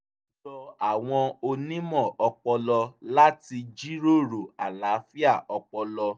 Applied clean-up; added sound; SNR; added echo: none; none; none; none.